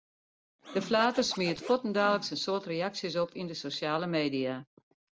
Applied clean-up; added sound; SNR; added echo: none; Scratching (performance technique); 14 dB; none.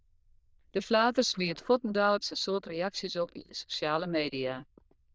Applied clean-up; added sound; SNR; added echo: neural diffusion model UNIVERSE++.